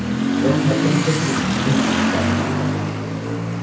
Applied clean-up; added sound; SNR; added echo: none; Motorcycle / Accelerating, revving, vroom; -4 dB; reverberation time 0.3 s.